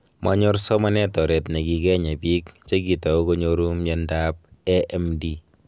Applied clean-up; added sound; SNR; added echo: none; none; none; none.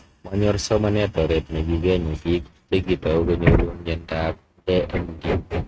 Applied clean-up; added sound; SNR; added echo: neural mask model RNNoise.